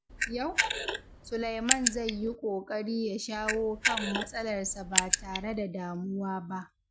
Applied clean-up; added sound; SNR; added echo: none; Camera; -2 dB; none.